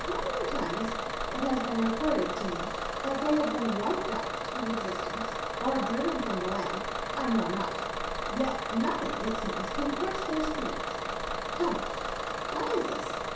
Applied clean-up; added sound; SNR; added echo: none; Bus / Engine; 1 dB; reverberation time 0.7 s.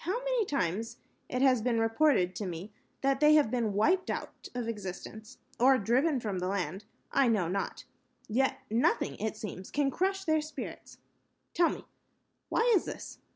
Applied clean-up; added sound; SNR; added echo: none; none; none; none.